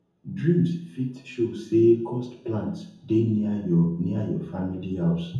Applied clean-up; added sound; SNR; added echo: none; none; none; reverberation time 0.7 s.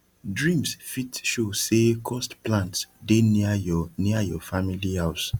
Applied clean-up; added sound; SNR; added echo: none; none; none; none.